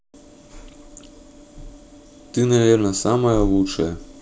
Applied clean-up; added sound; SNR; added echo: none; none; none; none.